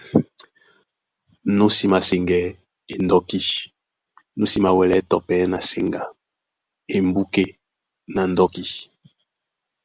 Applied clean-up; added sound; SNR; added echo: none; none; none; none.